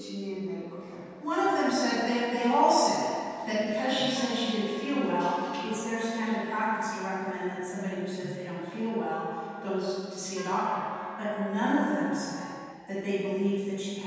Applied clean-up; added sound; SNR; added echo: none; Trumpet; 17 dB; reverberation time 2.1 s.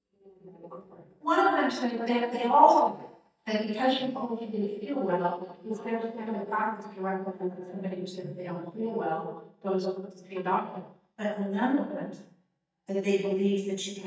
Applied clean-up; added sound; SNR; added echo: neural mask model DeepFilterNet 3.